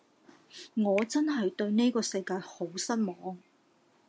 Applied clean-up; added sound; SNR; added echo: none; Finger snapping; 20 dB; none.